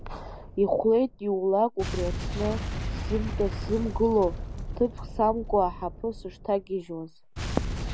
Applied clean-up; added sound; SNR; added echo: none; Boom; 6 dB; none.